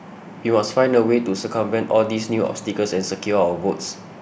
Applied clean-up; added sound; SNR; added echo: none; none; none; none.